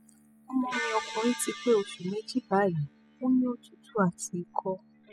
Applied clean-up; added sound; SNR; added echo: classical method spectral subtraction.